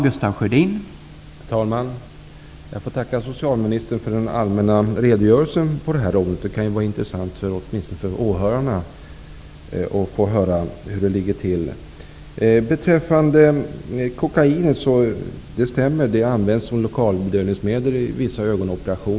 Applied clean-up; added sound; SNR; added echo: none; none; none; none.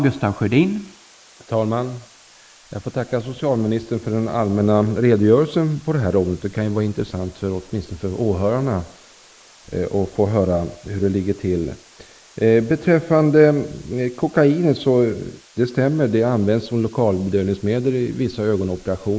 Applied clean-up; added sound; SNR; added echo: neural mask model Resemble Enhance denoiser.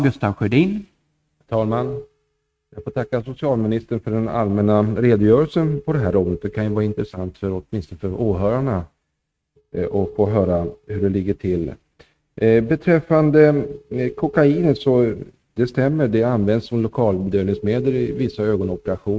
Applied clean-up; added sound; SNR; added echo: neural mask model RNNoise.